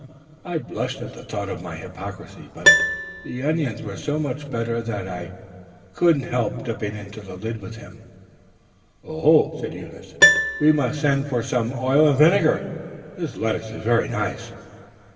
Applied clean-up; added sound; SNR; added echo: none; Piano; 5 dB; reverberation time 2.4 s.